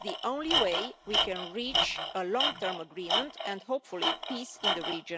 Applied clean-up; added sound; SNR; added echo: none; Tools; -3 dB; none.